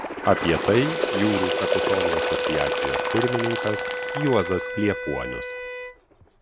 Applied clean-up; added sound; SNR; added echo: none; Bird + Wind instrument, woodwind instrument; 1 dB; none.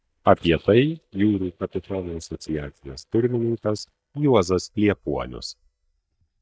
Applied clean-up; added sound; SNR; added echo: neural mask model DeepFilterNet 3.